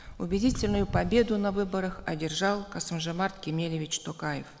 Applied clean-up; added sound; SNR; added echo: none; Walk, footsteps; 11 dB; none.